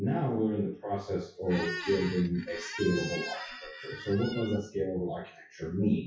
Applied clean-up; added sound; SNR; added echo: classical method WPE with log-MMSE.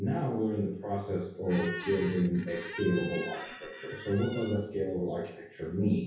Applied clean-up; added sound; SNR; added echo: none; Squeak; 11 dB; reverberation time 0.6 s.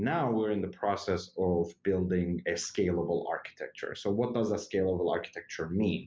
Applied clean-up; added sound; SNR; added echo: none; none; none; none.